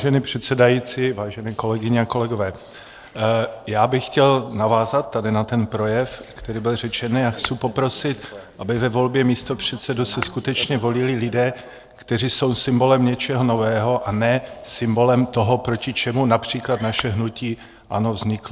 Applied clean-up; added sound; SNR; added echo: neural separator model SepFormer DNS4.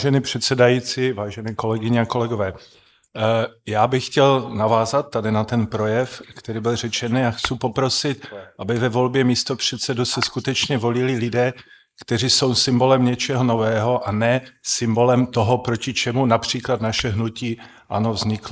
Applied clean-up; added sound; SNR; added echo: neural mask model Resemble Enhance denoiser.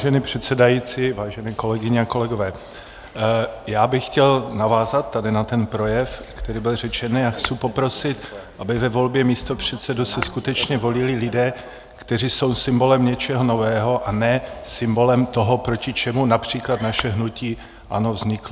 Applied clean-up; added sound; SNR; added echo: none; Tap / Glass; 16 dB; none.